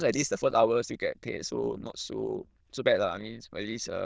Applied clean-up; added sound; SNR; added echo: neural diffusion model UNIVERSE++.